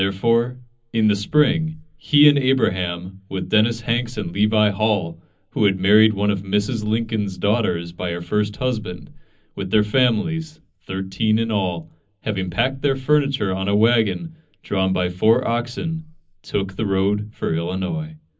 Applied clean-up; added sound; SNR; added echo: none; none; none; reverberation time 0.4 s.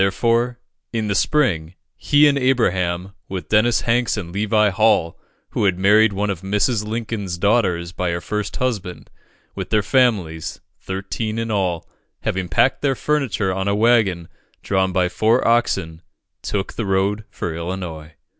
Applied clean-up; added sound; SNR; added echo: none; none; none; none.